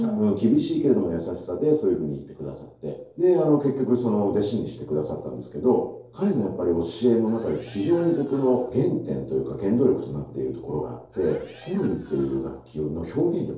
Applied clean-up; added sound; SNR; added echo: neural separator model SepFormer DNS4.